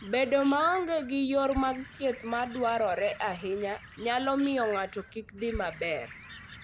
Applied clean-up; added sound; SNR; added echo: none; Bird; 15 dB; none.